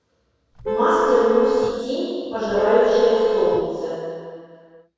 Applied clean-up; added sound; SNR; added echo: none; Vehicle horn, car horn, honking; 1 dB; reverberation time 2.2 s.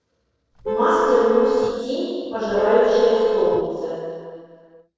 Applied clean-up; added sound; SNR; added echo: neural separator model SepFormer DNS4.